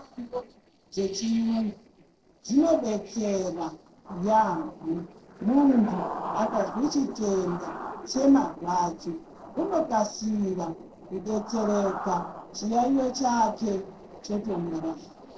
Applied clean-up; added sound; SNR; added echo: neural separator model SepFormer DNS4.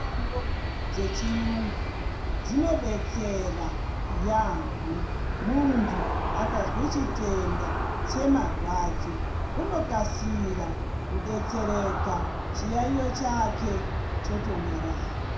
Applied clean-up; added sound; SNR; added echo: none; Aircraft; -1 dB; reverberation time 0.5 s.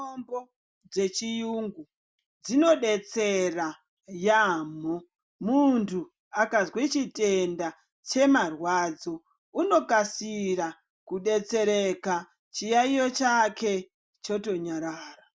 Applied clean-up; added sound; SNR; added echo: none; none; none; none.